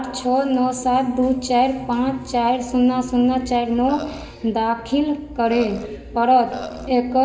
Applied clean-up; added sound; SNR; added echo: none; Burping, eructation; 15 dB; reverberation time 2.0 s.